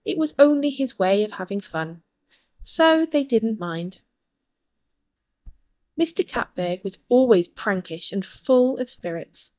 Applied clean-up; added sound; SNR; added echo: neural mask model DeepFilterNet 3.